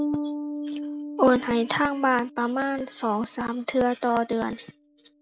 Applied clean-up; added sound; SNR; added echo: none; Bass guitar; 10 dB; none.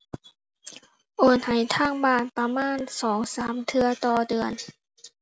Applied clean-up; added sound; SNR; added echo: none; none; none; none.